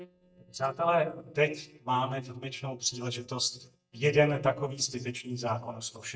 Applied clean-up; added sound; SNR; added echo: neural mask model DeepFilterNet 3.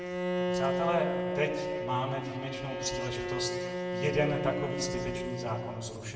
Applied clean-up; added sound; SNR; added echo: none; Bowed string instrument; 0 dB; reverberation time 1.2 s.